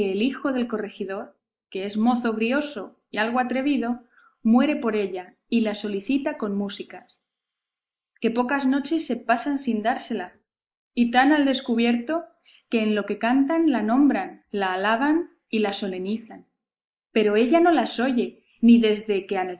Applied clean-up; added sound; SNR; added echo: neural mask model Resemble Enhance denoiser.